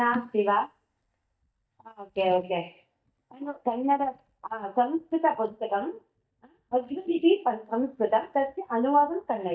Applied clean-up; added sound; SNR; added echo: neural mask model DeepFilterNet 3.